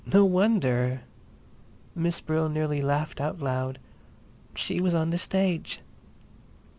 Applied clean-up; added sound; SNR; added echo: none; none; none; none.